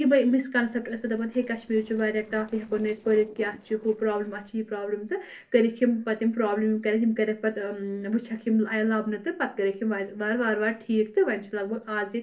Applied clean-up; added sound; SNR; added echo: neural separator model SepFormer DNS4.